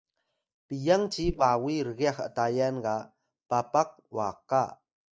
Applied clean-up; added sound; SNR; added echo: neural mask model DeepFilterNet 3.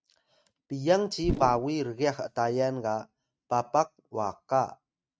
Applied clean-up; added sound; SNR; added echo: neural mask model RNNoise.